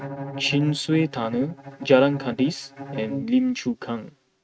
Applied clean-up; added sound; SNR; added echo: neural mask model RNNoise.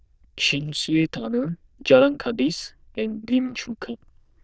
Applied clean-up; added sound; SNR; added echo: neural diffusion model UNIVERSE++.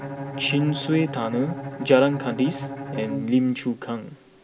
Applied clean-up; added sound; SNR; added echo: none; Bowed string instrument; 9 dB; none.